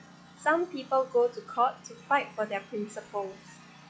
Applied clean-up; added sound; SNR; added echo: classical method log-MMSE.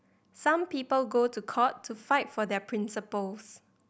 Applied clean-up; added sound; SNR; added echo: none; none; none; none.